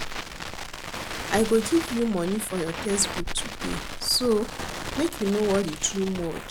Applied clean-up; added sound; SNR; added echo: none; Crackle; 7 dB; none.